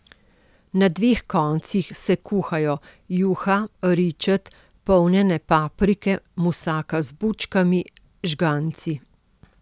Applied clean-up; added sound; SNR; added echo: none; none; none; none.